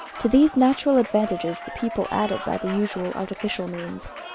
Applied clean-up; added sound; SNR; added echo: none; Applause; 13 dB; none.